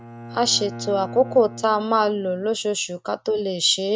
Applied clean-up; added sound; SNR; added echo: neural mask model RNNoise.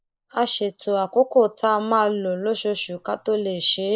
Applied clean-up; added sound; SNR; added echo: neural mask model Resemble Enhance denoiser.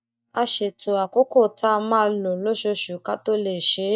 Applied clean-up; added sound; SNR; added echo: neural mask model DeepFilterNet 3.